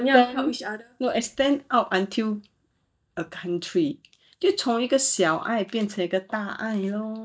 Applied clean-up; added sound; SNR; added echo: neural mask model DeepFilterNet 3.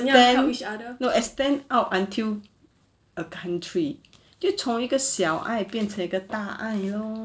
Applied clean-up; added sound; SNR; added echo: neural separator model SepFormer DNS4.